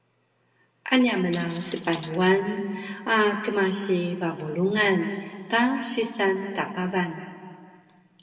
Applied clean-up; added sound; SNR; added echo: none; Coin (dropping); 17 dB; reverberation time 2.2 s.